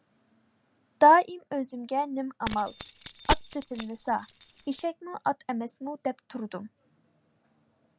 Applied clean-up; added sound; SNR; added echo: none; Keys jangling; 7 dB; none.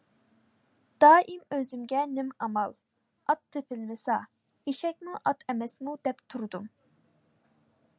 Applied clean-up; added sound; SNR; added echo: none; none; none; none.